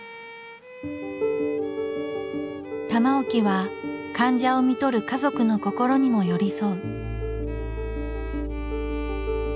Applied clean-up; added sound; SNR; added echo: none; Bowed string instrument; 15 dB; none.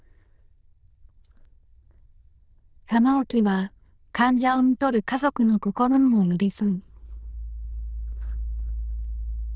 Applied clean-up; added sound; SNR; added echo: neural diffusion model UNIVERSE++.